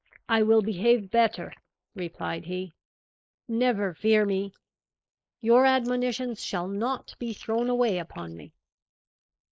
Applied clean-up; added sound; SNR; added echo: neural mask model Resemble Enhance denoiser.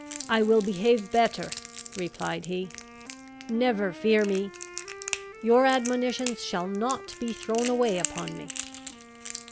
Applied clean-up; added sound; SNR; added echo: none; Wind instrument, woodwind instrument + Crackle; 12 dB; none.